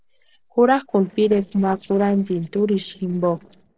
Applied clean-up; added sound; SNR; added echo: neural separator model SepFormer DNS4.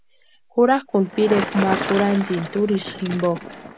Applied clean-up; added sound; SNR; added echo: none; Bicycle; 9 dB; none.